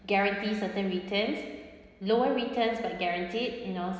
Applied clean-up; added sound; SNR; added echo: none; none; none; none.